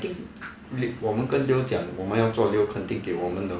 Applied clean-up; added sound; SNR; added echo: none; none; none; none.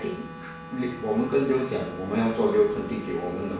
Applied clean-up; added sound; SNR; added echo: none; Wind instrument, woodwind instrument; 15 dB; reverberation time 0.6 s.